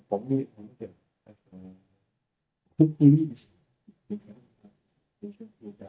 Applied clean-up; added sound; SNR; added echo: neural mask model DeepFilterNet 3.